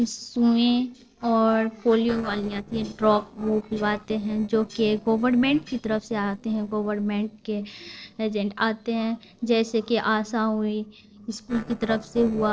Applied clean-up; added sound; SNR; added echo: neural separator model SepFormer DNS4.